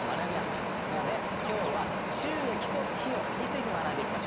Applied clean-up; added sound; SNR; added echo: none; Wind; -4 dB; none.